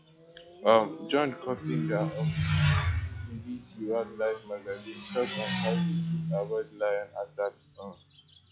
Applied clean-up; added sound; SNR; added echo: classical method log-MMSE.